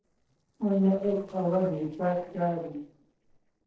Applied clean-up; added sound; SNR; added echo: neural separator model SepFormer DNS4.